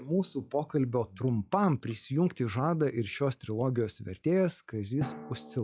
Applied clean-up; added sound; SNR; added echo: classical method log-MMSE.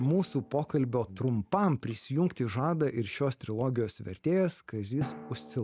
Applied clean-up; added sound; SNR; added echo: none; Drum; 18 dB; none.